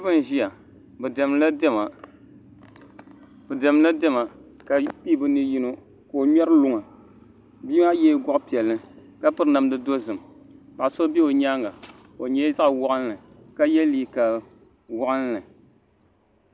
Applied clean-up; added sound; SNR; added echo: none; none; none; none.